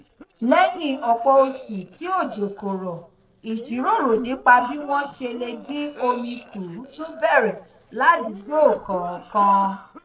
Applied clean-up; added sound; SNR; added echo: neural separator model SepFormer DNS4.